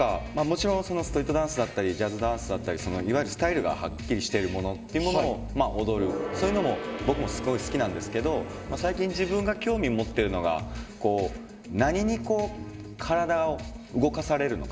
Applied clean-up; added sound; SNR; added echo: none; Gong; 15 dB; reverberation time 2.1 s.